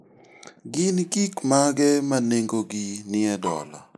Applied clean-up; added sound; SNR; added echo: neural mask model Resemble Enhance denoiser.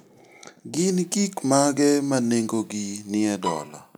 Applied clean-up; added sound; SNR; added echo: none; Bowed string instrument; 9 dB; none.